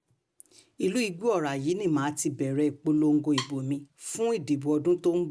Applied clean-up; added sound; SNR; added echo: none; Wood; 12 dB; none.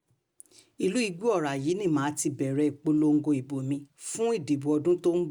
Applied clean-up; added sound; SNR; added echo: none; none; none; none.